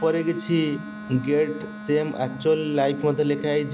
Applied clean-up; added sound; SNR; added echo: none; Wind instrument, woodwind instrument; 13 dB; none.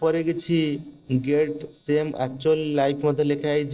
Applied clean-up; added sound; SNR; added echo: neural separator model SepFormer DNS4.